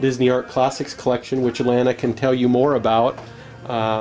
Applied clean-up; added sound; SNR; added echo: none; none; none; none.